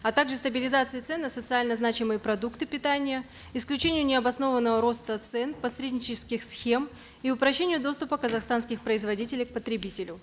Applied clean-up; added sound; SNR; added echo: none; none; none; none.